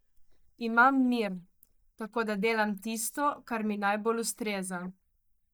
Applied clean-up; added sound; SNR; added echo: neural mask model DeepFilterNet 3.